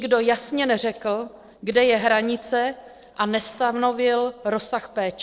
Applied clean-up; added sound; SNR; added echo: neural separator model SepFormer DNS4.